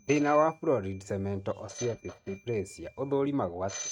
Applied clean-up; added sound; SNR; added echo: neural mask model RNNoise.